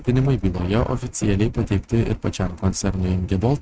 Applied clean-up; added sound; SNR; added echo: neural mask model RNNoise.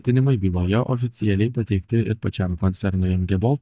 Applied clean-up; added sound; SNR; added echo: neural mask model DeepFilterNet 3.